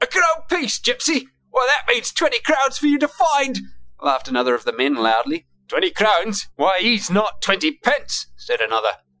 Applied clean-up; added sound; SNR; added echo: classical method Wiener filter.